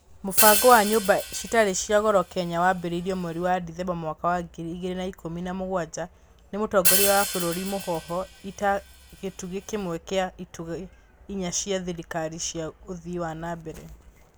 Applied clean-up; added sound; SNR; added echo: none; Hi-hat; 2 dB; none.